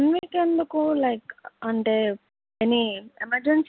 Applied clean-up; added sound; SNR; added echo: none; none; none; none.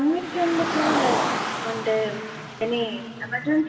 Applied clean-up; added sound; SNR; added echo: none; Car; 3 dB; reverberation time 2.9 s.